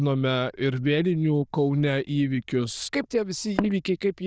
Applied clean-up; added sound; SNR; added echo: neural diffusion model UNIVERSE++.